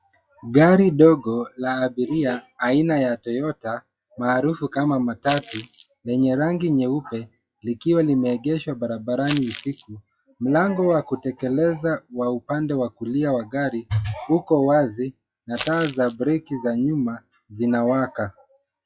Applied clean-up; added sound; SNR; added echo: classical method log-MMSE.